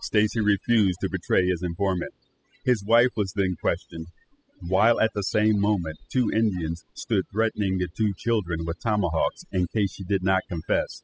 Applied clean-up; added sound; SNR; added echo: classical method spectral subtraction.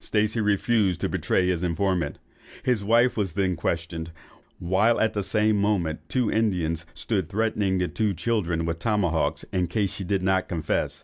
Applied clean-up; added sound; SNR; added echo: none; none; none; none.